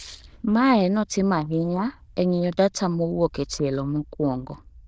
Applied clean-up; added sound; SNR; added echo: neural diffusion model UNIVERSE++.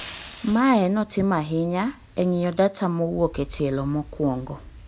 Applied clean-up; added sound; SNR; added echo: none; Fire; 18 dB; none.